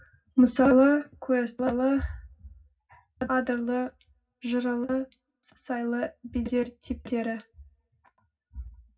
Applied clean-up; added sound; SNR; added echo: none; none; none; reverberation time 0.4 s.